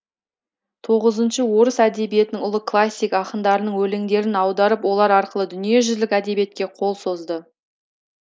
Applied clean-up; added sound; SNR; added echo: neural mask model Resemble Enhance denoiser.